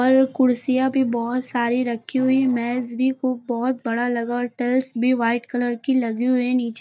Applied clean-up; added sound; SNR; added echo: neural mask model DeepFilterNet 3.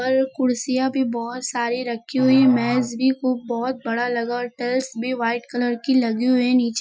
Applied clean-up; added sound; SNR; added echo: classical method Wiener filter.